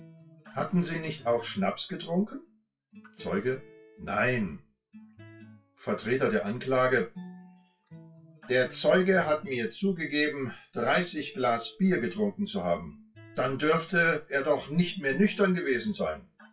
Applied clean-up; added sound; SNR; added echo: classical method WPE with log-MMSE.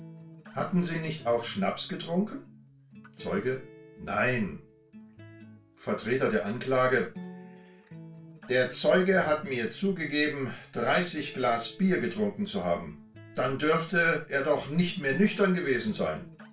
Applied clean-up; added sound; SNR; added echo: none; Acoustic guitar; 20 dB; reverberation time 0.3 s.